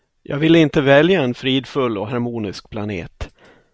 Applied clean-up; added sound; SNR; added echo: none; none; none; none.